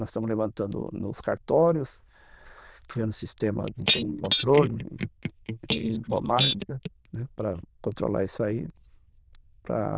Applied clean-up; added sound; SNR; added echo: neural diffusion model UNIVERSE++.